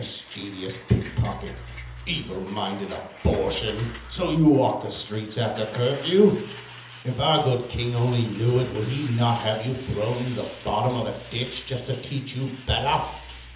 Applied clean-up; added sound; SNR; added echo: none; Truck; 19 dB; reverberation time 0.7 s.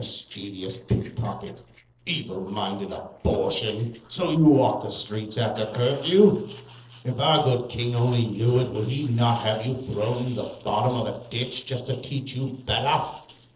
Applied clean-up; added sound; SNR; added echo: neural separator model SepFormer DNS4.